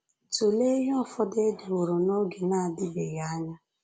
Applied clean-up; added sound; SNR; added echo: none; none; none; none.